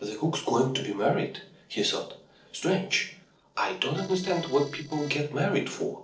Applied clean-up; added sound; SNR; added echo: neural separator model SepFormer DNS4.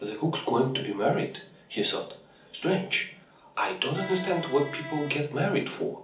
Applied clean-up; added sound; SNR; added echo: none; Accordion; 9 dB; reverberation time 0.4 s.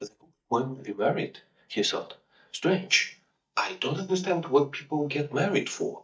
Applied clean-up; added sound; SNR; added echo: neural mask model DeepFilterNet 3.